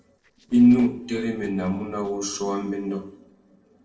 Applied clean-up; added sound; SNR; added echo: neural separator model SepFormer DNS4.